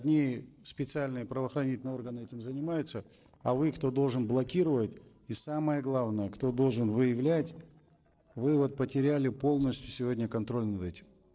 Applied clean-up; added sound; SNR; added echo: neural separator model SepFormer DNS4.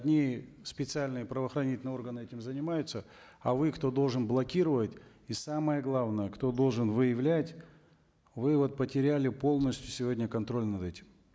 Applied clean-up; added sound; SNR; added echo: none; none; none; none.